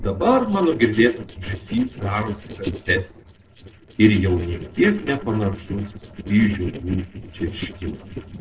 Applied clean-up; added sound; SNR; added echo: neural separator model SepFormer DNS4.